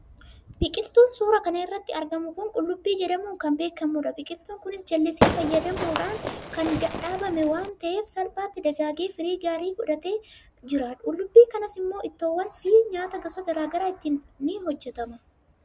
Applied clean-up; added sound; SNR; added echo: none; Fireworks; 2 dB; none.